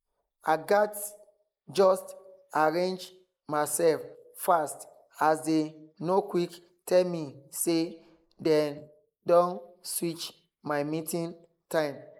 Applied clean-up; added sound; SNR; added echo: neural mask model Resemble Enhance denoiser.